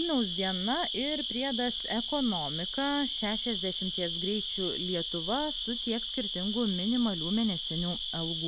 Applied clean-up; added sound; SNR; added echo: none; Cricket; 0 dB; none.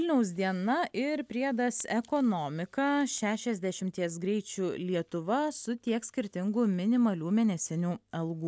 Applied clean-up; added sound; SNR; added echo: none; none; none; none.